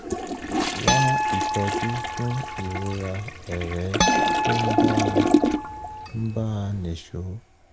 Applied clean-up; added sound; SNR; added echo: none; Toilet flush + Harp; -5 dB; none.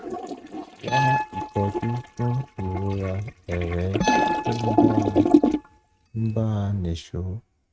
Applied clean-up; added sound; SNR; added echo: neural mask model RNNoise.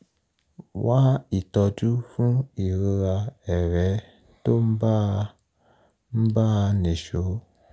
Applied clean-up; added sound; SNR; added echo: none; none; none; none.